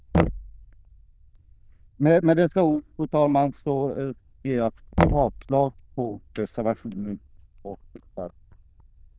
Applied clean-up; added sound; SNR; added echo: neural diffusion model UNIVERSE++.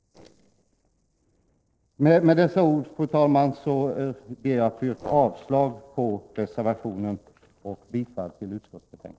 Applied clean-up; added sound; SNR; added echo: neural separator model SepFormer DNS4.